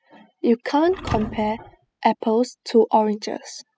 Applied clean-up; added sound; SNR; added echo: classical method spectral subtraction.